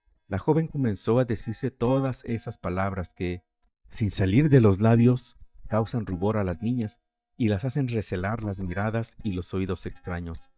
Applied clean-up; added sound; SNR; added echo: neural mask model DeepFilterNet 3.